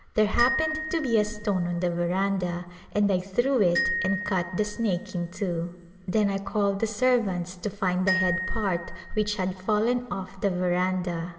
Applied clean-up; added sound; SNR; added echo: none; Glockenspiel; 9 dB; reverberation time 2.1 s.